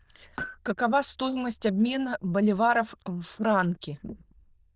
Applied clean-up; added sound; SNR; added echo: neural diffusion model UNIVERSE++.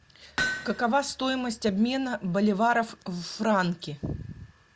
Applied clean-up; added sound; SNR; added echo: none; Hammer; 7 dB; none.